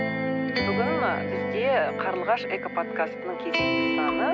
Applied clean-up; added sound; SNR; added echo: none; none; none; none.